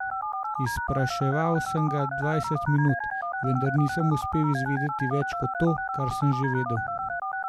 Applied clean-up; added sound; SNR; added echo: none; Telephone; 3 dB; none.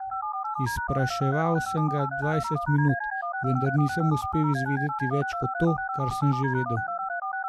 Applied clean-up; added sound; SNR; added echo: classical method Wiener filter.